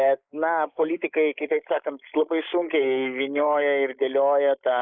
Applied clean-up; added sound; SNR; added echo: neural mask model Resemble Enhance denoiser.